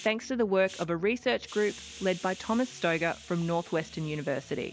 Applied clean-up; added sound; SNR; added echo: none; Hiss; 19 dB; none.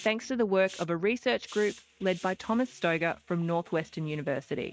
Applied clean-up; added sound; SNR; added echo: neural mask model RNNoise.